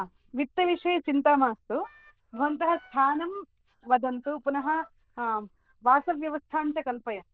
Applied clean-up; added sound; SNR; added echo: neural diffusion model UNIVERSE++.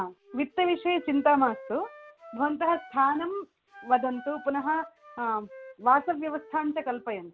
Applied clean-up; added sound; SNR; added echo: none; Wind instrument, woodwind instrument; 20 dB; none.